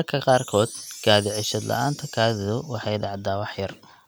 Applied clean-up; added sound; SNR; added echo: none; Chime; 15 dB; none.